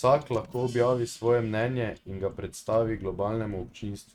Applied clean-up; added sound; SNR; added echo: neural mask model RNNoise.